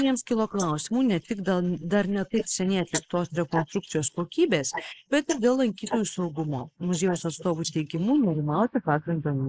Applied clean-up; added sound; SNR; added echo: neural mask model Resemble Enhance denoiser.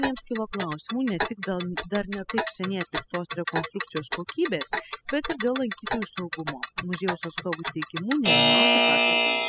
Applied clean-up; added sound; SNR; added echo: classical method spectral subtraction.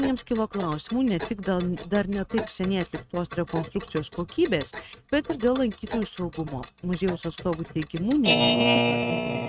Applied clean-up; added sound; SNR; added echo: neural mask model RNNoise.